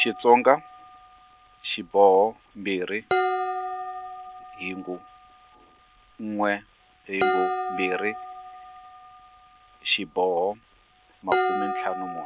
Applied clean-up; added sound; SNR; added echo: none; Dishes, pots, and pans; 5 dB; none.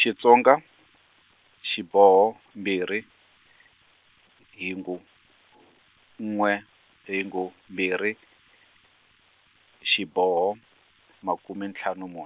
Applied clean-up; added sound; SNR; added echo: none; none; none; none.